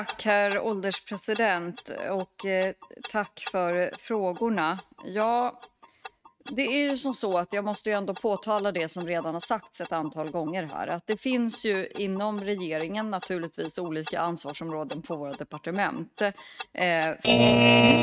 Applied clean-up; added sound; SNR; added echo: neural mask model RNNoise.